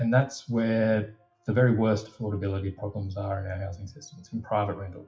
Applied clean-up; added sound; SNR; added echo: classical method WPE with log-MMSE.